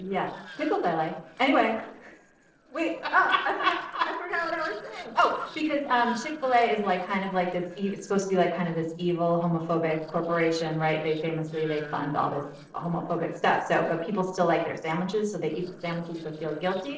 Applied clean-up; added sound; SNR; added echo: neural separator model SepFormer DNS4.